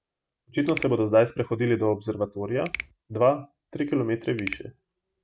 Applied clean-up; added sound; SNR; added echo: none; Finger snapping; 15 dB; none.